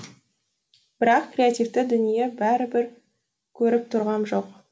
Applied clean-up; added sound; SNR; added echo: none; none; none; none.